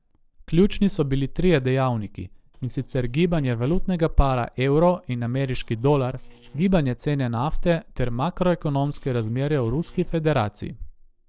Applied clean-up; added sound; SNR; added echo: neural separator model SepFormer DNS4.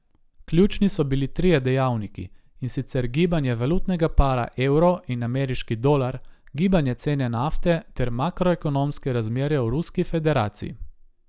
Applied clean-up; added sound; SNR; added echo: none; none; none; none.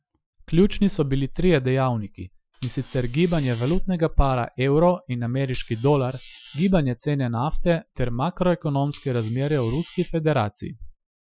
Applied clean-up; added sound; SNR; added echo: classical method Wiener filter.